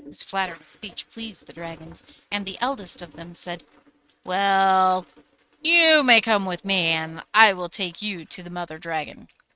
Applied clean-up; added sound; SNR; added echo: neural mask model RNNoise.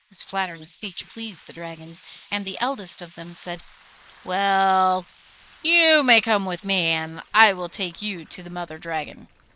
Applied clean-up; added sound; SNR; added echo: neural mask model Resemble Enhance denoiser.